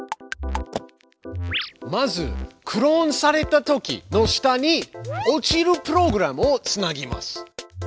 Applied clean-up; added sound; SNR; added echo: none; none; none; none.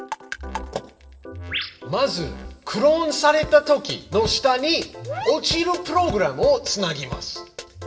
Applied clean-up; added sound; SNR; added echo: none; none; none; reverberation time 0.7 s.